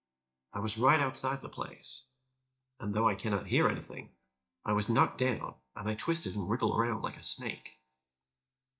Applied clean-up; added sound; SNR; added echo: neural mask model DeepFilterNet 3.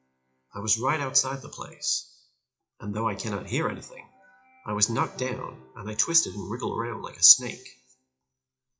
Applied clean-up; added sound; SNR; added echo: classical method WPE with log-MMSE.